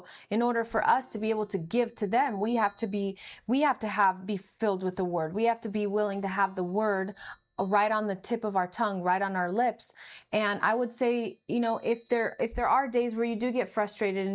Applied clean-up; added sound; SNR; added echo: neural mask model DeepFilterNet 3.